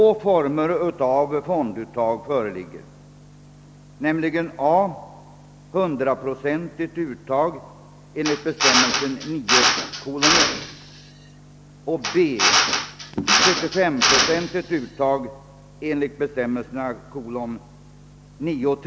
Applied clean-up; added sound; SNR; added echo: none; Drill; -2 dB; none.